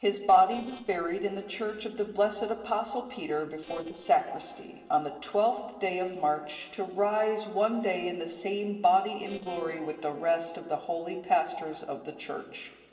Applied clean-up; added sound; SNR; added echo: neural separator model SepFormer DNS4.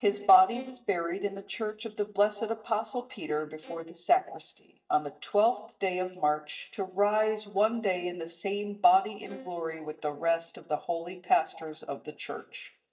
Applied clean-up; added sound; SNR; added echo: neural mask model DeepFilterNet 3.